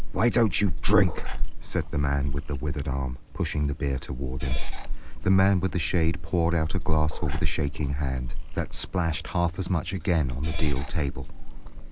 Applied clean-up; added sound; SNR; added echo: none; Meow / Purr; -2 dB; none.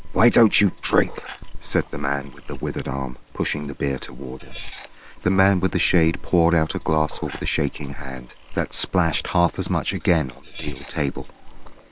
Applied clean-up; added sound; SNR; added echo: neural separator model SepFormer WHAM!.